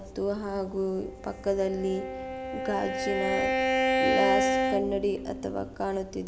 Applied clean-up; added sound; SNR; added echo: none; Bowed string instrument; -1 dB; none.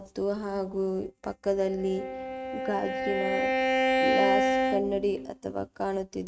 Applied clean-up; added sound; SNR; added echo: neural mask model RNNoise.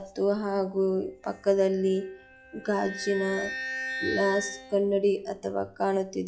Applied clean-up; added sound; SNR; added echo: classical method log-MMSE.